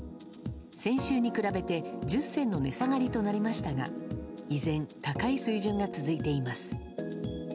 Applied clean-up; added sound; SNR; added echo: none; none; none; none.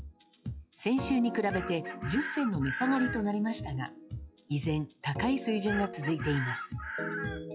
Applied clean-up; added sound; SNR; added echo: classical method log-MMSE.